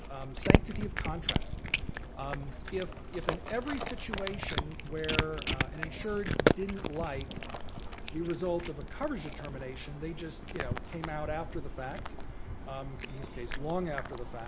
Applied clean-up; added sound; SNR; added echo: none; Cat; -4 dB; none.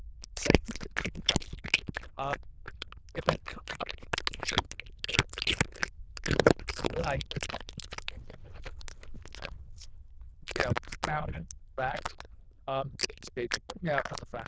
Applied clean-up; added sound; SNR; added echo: neural diffusion model UNIVERSE++.